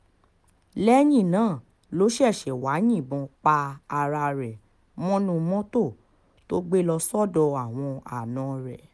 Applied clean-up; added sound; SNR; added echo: none; none; none; none.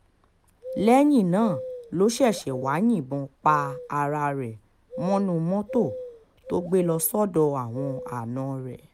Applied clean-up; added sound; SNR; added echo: none; Bird vocalization, bird call, bird song; 14 dB; none.